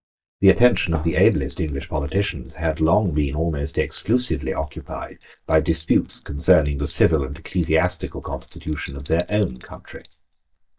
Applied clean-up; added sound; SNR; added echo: neural mask model DeepFilterNet 3.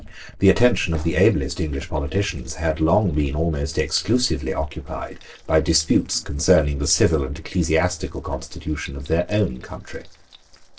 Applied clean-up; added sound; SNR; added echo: neural separator model SepFormer DNS4.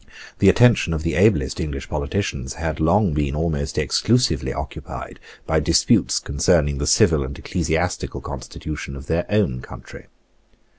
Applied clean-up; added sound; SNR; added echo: none; none; none; none.